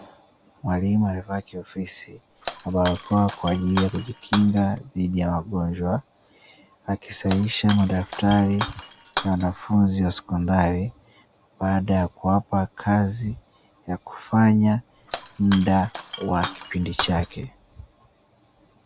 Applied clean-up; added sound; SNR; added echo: none; Shatter; 11 dB; none.